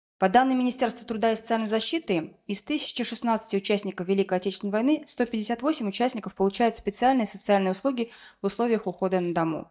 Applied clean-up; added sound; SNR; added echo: neural mask model DeepFilterNet 3.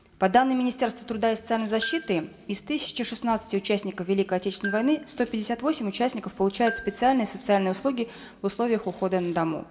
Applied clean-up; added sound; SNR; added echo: none; Marimba, xylophone; 15 dB; reverberation time 0.8 s.